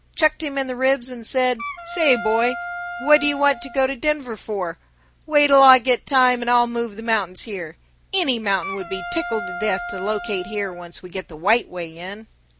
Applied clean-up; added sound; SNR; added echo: none; Wind instrument, woodwind instrument; 11 dB; none.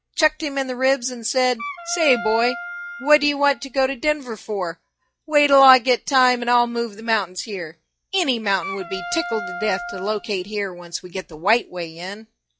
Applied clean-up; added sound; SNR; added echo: classical method log-MMSE.